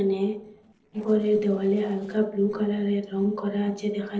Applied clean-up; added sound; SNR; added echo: neural separator model SepFormer DNS4.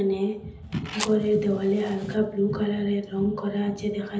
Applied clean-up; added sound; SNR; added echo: none; Fire; 14 dB; reverberation time 1.2 s.